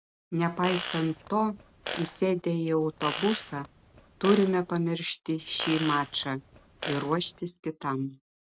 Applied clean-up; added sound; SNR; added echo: none; Fart; 10 dB; none.